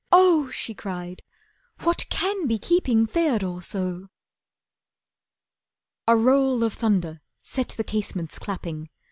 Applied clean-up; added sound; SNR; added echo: none; none; none; none.